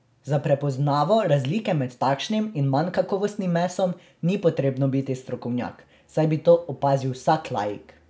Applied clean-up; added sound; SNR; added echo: none; none; none; none.